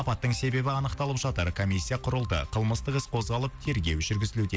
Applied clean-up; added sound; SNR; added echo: none; none; none; none.